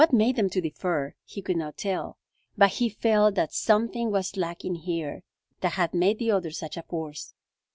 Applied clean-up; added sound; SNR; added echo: none; none; none; none.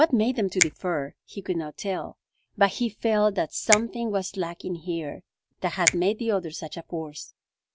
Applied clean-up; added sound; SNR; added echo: none; Finger snapping; 6 dB; none.